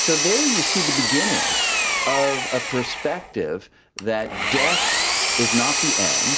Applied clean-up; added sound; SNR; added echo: none; Engine; -3 dB; none.